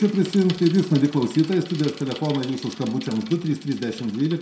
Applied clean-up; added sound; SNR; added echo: none; Bicycle; 18 dB; reverberation time 0.6 s.